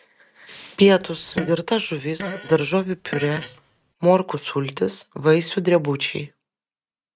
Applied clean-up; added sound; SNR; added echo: neural mask model RNNoise.